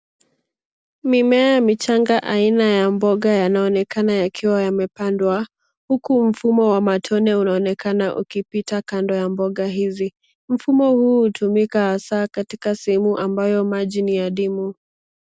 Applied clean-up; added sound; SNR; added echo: none; none; none; none.